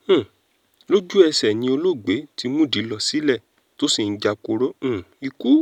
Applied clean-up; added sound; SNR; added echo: none; none; none; none.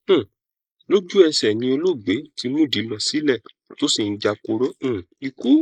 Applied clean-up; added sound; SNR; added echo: neural mask model Resemble Enhance denoiser.